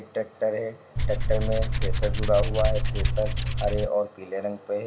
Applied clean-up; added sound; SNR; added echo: none; Tools; -5 dB; reverberation time 1.9 s.